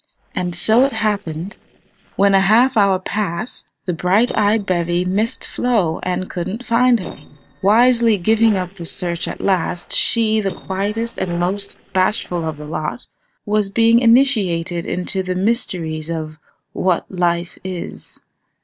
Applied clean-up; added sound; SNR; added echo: neural separator model SepFormer DNS4.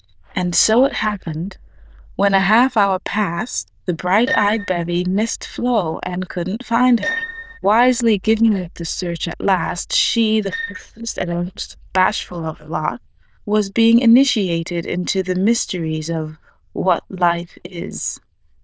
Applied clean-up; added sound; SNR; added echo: neural diffusion model UNIVERSE++.